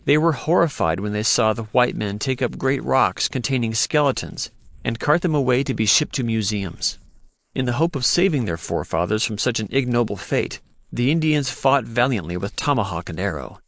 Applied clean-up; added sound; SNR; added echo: neural mask model Resemble Enhance denoiser.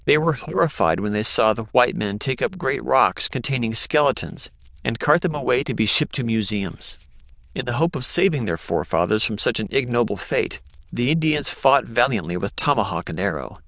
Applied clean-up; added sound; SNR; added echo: neural diffusion model UNIVERSE++.